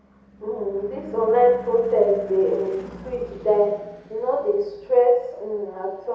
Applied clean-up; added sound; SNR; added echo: none; Car passing by / Engine / Truck; 19 dB; reverberation time 0.8 s.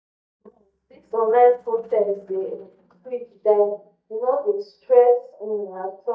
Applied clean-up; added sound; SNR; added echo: neural mask model DeepFilterNet 3.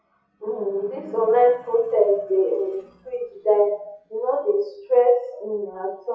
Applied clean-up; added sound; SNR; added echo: classical method WPE with log-MMSE.